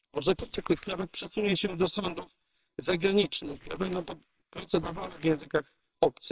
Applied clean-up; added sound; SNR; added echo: neural separator model SepFormer WHAMR!.